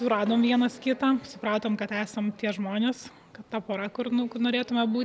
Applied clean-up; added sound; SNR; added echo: none; none; none; none.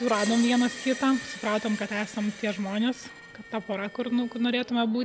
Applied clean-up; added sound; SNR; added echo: none; Screech; 14 dB; none.